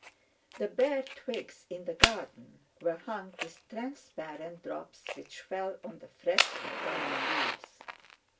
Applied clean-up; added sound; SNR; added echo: none; Fire; -1 dB; reverberation time 0.2 s.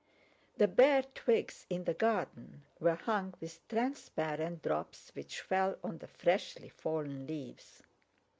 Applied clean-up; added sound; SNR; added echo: none; none; none; none.